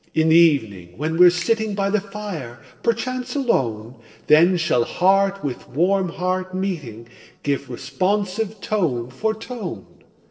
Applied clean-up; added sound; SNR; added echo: neural separator model SepFormer DNS4.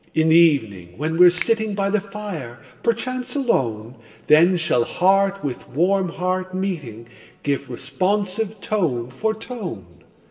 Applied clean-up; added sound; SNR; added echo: none; Finger snapping; 18 dB; reverberation time 2.8 s.